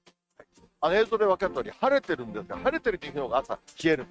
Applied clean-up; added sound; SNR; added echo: neural mask model RNNoise.